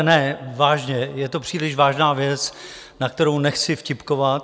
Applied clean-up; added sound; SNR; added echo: none; none; none; none.